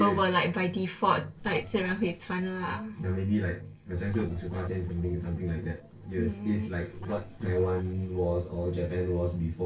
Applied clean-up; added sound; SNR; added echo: neural separator model SepFormer DNS4.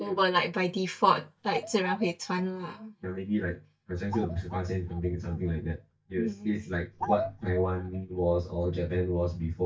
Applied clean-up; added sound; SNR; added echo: neural mask model DeepFilterNet 3.